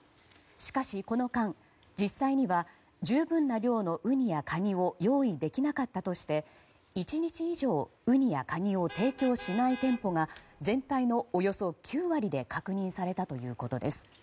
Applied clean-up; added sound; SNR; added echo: none; Vehicle horn, car horn, honking; 16 dB; none.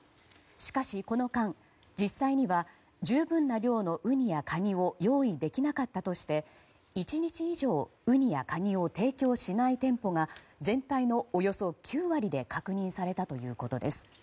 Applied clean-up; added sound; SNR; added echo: none; none; none; none.